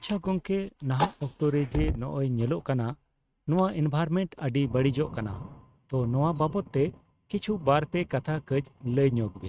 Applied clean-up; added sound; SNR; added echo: neural mask model RNNoise.